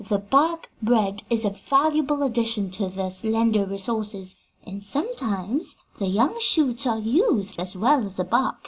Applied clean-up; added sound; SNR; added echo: none; none; none; none.